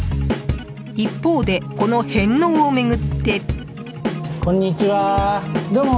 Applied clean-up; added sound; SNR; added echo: none; none; none; none.